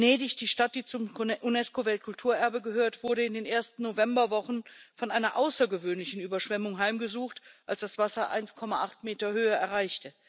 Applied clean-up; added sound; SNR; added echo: none; none; none; none.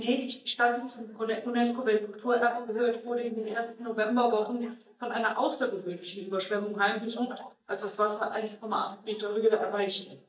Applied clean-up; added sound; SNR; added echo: neural mask model DeepFilterNet 3.